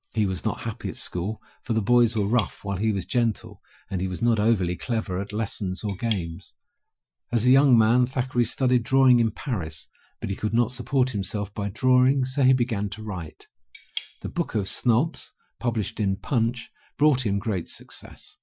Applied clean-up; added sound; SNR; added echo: classical method Wiener filter.